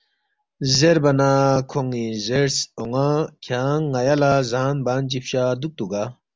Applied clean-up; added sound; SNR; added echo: none; none; none; none.